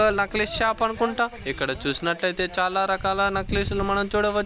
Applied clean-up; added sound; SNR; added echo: none; none; none; none.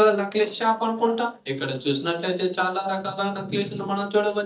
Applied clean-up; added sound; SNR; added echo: neural mask model DeepFilterNet 3.